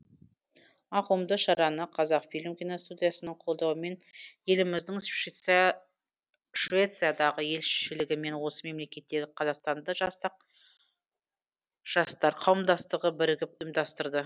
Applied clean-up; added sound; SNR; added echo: none; none; none; none.